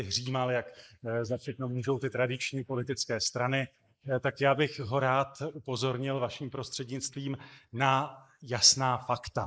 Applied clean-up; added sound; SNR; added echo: neural mask model Resemble Enhance denoiser.